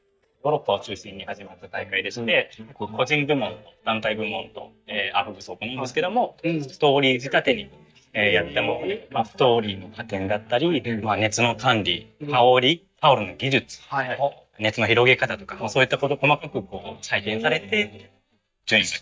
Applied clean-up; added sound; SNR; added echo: neural mask model DeepFilterNet 3.